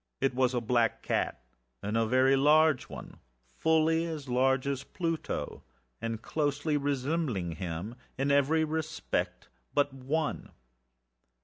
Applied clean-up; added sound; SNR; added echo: none; none; none; none.